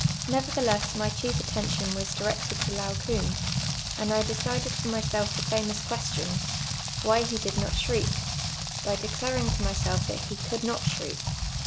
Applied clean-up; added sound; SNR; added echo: none; Rain; -1 dB; none.